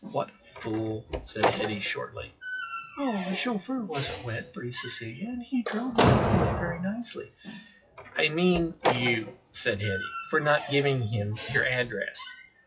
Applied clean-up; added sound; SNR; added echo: classical method WPE with log-MMSE.